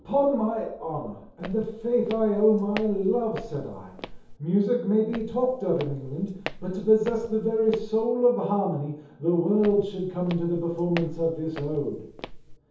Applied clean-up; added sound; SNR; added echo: none; Walk, footsteps; 14 dB; reverberation time 0.7 s.